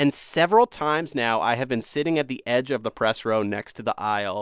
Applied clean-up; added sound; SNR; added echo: none; none; none; none.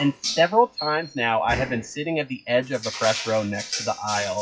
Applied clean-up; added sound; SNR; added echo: classical method WPE with log-MMSE.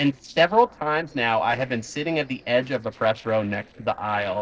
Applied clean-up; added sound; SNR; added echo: neural separator model SepFormer DNS4.